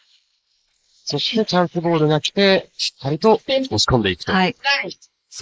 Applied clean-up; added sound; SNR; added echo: neural mask model Resemble Enhance denoiser.